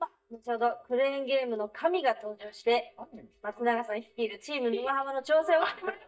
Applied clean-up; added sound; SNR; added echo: neural mask model DeepFilterNet 3.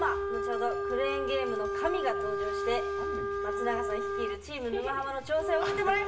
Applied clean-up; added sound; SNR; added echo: none; Wind instrument, woodwind instrument; 0 dB; reverberation time 1.4 s.